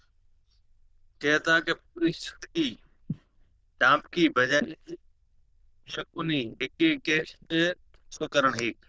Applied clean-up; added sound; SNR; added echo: neural diffusion model UNIVERSE++.